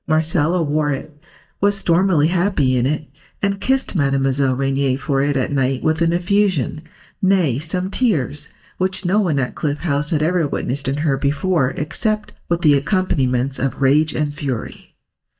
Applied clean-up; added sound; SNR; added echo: neural mask model DeepFilterNet 3.